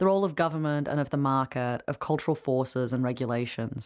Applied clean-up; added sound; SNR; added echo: none; none; none; none.